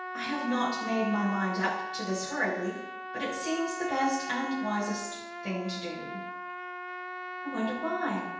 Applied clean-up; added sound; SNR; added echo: none; Trumpet; 6 dB; reverberation time 0.9 s.